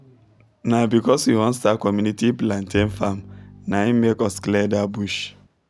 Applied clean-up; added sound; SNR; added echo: none; Bowed string instrument; 14 dB; none.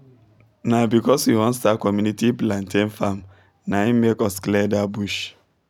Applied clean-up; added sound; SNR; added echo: none; none; none; none.